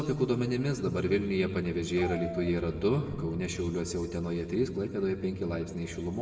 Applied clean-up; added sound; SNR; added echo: none; Dog; 15 dB; reverberation time 1.6 s.